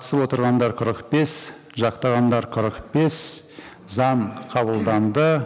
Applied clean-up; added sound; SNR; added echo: none; none; none; none.